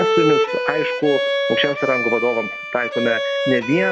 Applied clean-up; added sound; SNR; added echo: none; Bowed string instrument; 0 dB; none.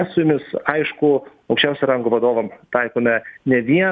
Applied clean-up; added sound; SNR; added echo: none; none; none; none.